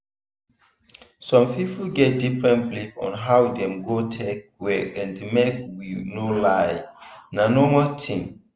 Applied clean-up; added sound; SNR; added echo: none; none; none; none.